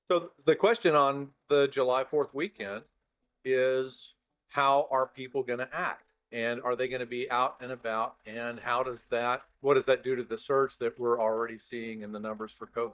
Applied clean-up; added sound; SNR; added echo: neural mask model DeepFilterNet 3.